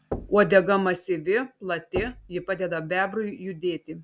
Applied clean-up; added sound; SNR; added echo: none; Knock; 15 dB; none.